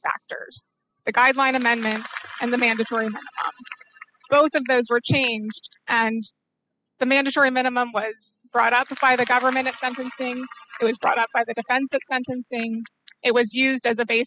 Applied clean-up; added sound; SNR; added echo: classical method spectral subtraction.